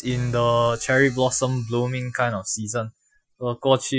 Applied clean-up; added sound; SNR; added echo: classical method Wiener filter.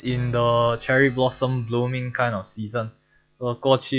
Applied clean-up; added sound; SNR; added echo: classical method log-MMSE.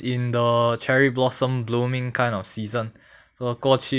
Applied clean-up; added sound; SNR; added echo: none; none; none; none.